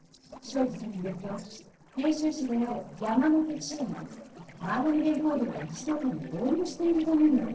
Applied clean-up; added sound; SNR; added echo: neural separator model SepFormer DNS4.